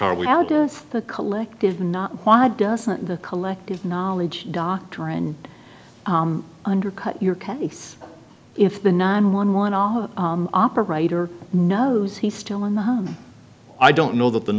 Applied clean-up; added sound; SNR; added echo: none; none; none; none.